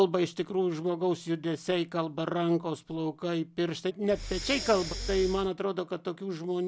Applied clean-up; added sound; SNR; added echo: none; Breathing; 7 dB; none.